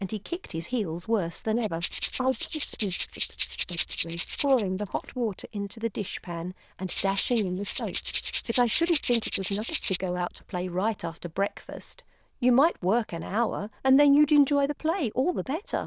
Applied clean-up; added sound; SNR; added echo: neural diffusion model UNIVERSE++.